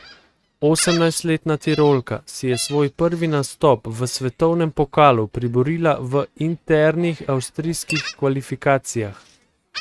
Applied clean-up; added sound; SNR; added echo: neural mask model RNNoise.